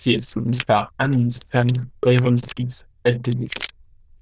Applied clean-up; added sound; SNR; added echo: neural diffusion model UNIVERSE++.